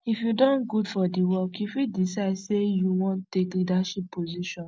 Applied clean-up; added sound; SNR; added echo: none; none; none; none.